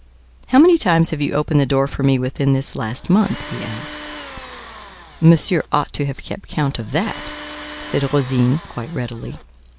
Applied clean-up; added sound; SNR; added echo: none; Tools; 16 dB; none.